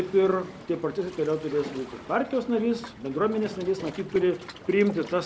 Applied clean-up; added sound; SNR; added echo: none; Waves, surf; 18 dB; none.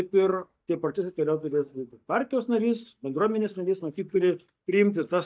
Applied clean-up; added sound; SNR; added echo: neural mask model DeepFilterNet 3.